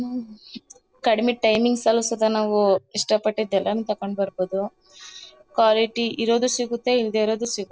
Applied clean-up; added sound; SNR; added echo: neural separator model SepFormer DNS4.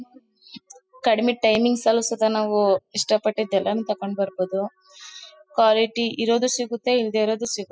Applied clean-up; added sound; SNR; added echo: classical method spectral subtraction.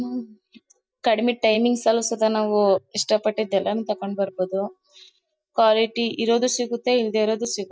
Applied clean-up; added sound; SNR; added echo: neural mask model DeepFilterNet 3.